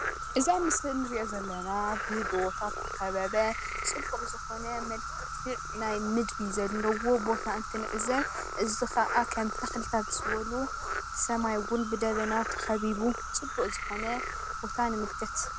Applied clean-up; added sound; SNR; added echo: none; Insect + Frog; 4 dB; none.